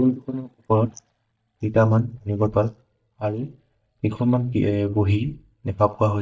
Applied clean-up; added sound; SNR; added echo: neural mask model DeepFilterNet 3.